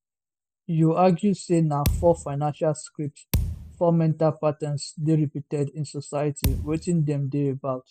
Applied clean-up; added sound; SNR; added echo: none; Thump, thud; 6 dB; none.